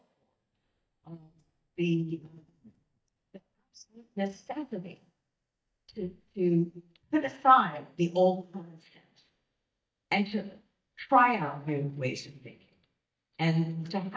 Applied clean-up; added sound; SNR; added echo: neural mask model DeepFilterNet 3.